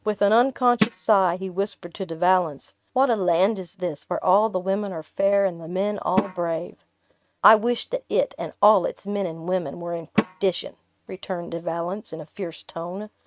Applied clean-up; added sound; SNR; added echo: neural mask model RNNoise.